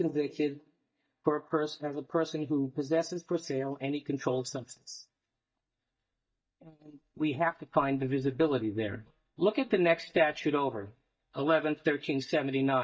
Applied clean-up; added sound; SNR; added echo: neural mask model DeepFilterNet 3.